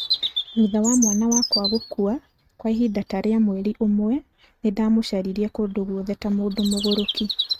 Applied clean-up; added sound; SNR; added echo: neural mask model RNNoise.